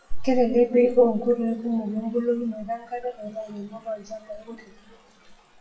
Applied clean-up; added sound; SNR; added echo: classical method WPE with log-MMSE.